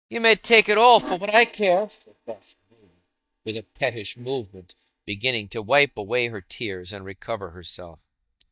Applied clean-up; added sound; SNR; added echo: neural mask model DeepFilterNet 3.